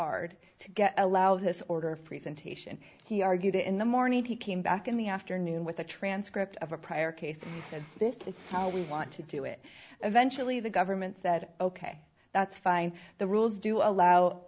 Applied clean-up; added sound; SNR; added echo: none; none; none; none.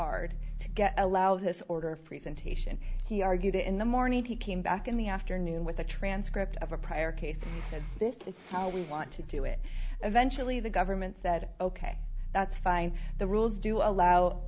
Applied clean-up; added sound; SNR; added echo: none; Growling; 4 dB; none.